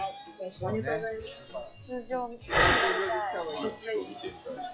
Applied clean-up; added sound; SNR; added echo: classical method log-MMSE.